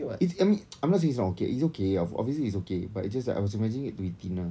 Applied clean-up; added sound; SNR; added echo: none; none; none; none.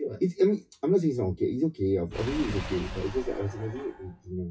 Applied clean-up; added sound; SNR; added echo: classical method WPE with log-MMSE.